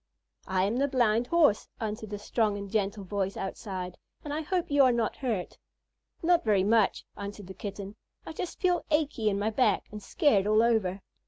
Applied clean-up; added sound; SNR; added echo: none; none; none; none.